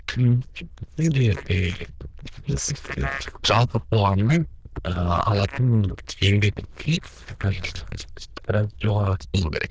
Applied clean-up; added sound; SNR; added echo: neural diffusion model UNIVERSE++.